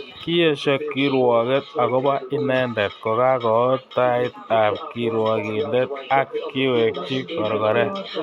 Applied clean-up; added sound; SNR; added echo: none; none; none; none.